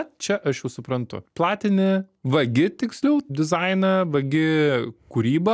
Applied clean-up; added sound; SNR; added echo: none; none; none; none.